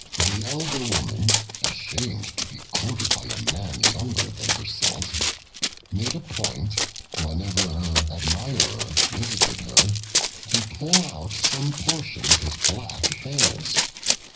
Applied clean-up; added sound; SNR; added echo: none; Run; -4 dB; reverberation time 0.4 s.